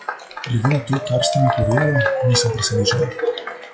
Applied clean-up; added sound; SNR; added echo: classical method WPE with log-MMSE.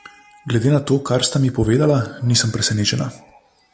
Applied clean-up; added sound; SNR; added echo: none; none; none; none.